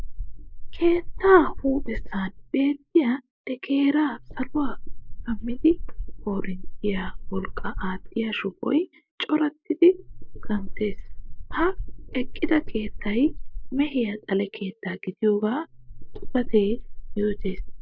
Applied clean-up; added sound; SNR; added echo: neural mask model Resemble Enhance denoiser.